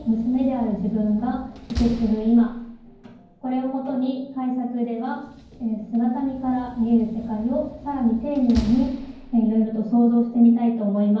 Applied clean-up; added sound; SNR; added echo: none; Slam; 16 dB; reverberation time 0.9 s.